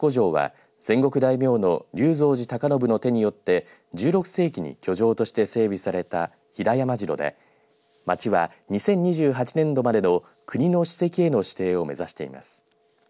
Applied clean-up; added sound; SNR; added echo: none; none; none; none.